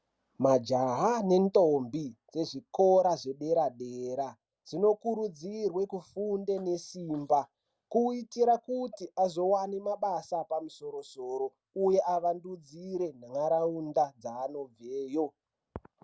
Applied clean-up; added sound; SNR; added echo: none; none; none; none.